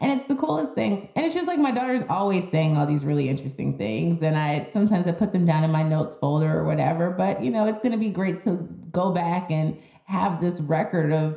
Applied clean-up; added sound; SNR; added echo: none; none; none; reverberation time 0.5 s.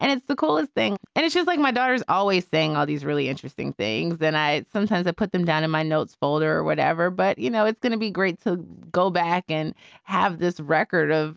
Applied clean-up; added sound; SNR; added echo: none; none; none; none.